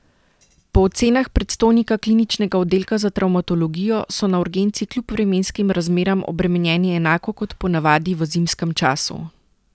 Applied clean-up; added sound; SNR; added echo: none; none; none; none.